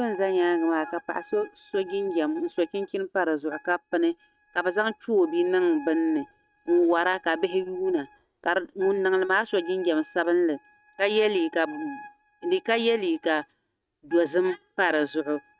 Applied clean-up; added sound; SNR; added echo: neural mask model RNNoise.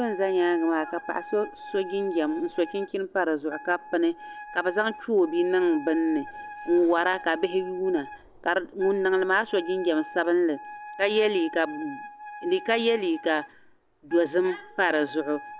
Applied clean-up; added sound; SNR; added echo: none; Wind instrument, woodwind instrument; 16 dB; none.